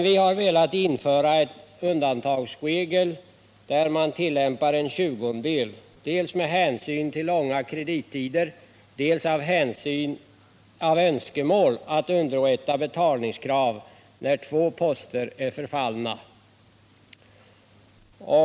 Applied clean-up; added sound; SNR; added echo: none; none; none; none.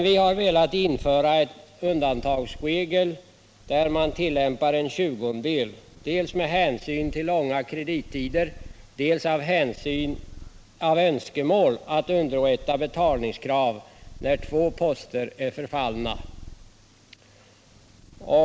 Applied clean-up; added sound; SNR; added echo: none; Purr; 17 dB; none.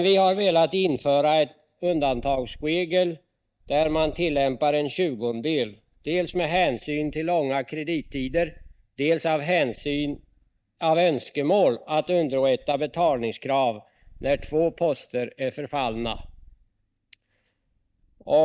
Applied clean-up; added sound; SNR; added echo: neural mask model DeepFilterNet 3.